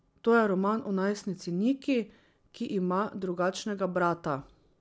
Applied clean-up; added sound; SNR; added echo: none; none; none; none.